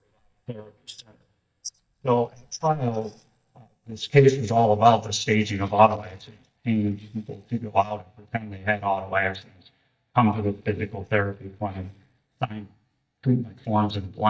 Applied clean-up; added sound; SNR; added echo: neural mask model DeepFilterNet 3.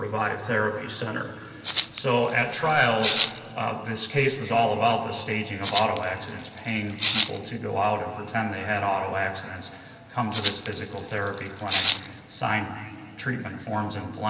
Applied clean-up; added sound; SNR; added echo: none; Rattle (instrument); -3 dB; reverberation time 2.6 s.